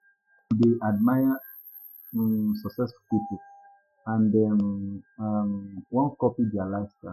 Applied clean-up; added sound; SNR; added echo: classical method Wiener filter.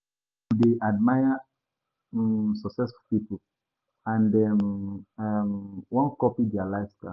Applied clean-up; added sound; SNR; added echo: none; none; none; none.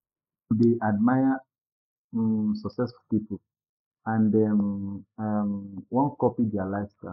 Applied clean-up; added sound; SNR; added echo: neural mask model Resemble Enhance denoiser.